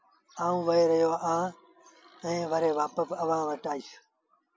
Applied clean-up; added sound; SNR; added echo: none; none; none; none.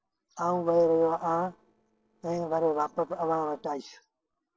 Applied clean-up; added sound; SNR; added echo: neural separator model SepFormer DNS4.